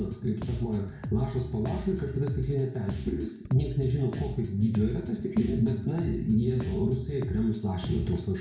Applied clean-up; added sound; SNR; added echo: none; Bass guitar; 8 dB; reverberation time 0.6 s.